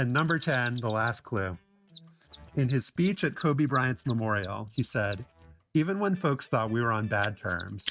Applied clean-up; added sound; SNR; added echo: neural mask model RNNoise.